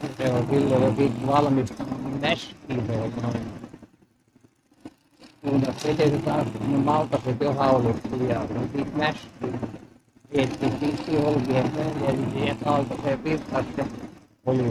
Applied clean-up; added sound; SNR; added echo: neural mask model RNNoise.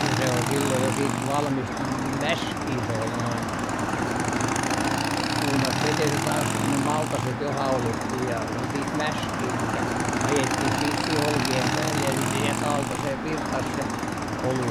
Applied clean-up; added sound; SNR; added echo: none; Motorcycle / Engine; -3 dB; none.